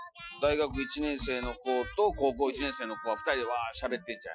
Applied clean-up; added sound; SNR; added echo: classical method Wiener filter.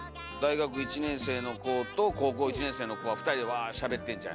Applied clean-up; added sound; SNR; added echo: none; none; none; none.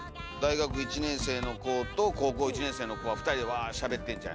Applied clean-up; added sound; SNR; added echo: none; Computer keyboard; 11 dB; none.